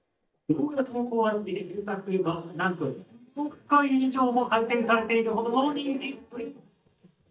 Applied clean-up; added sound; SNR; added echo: neural mask model DeepFilterNet 3.